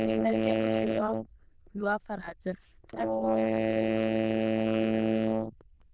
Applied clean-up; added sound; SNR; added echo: neural diffusion model UNIVERSE++.